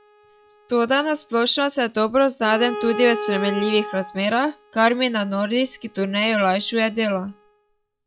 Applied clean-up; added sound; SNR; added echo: classical method log-MMSE.